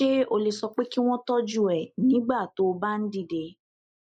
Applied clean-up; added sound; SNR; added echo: neural mask model Resemble Enhance denoiser.